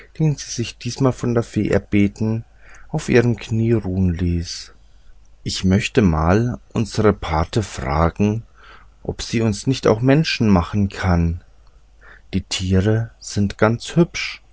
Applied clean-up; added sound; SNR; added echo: none; none; none; none.